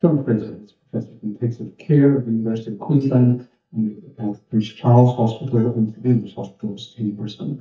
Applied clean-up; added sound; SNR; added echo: neural mask model DeepFilterNet 3.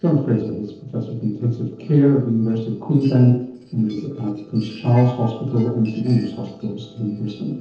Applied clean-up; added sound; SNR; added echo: neural separator model SepFormer DNS4.